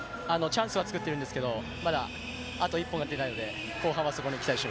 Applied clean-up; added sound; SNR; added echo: none; none; none; none.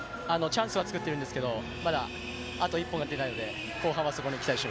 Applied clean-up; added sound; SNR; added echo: none; Organ; 15 dB; none.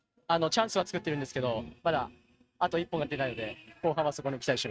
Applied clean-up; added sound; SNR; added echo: neural mask model RNNoise.